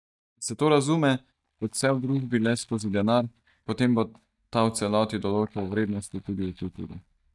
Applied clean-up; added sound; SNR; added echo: neural mask model DeepFilterNet 3.